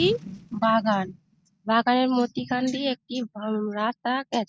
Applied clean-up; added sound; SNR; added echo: neural mask model RNNoise.